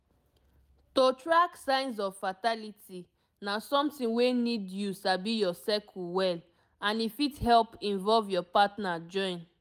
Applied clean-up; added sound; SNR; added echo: none; none; none; none.